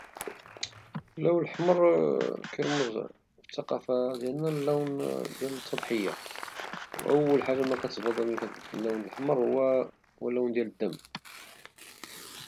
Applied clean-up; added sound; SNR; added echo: none; Tearing + Applause; 15 dB; none.